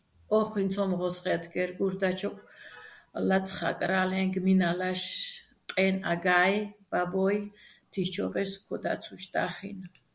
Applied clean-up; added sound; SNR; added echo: none; none; none; none.